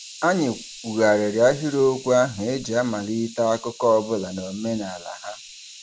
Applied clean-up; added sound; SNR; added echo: none; Hiss; 18 dB; none.